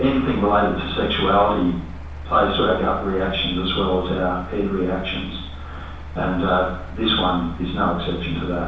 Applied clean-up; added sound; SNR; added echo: none; Mechanical fan; 11 dB; reverberation time 0.7 s.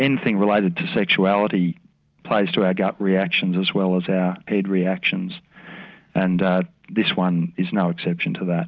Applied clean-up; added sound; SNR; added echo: none; none; none; none.